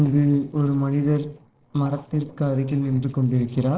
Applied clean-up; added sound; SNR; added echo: neural separator model SepFormer DNS4.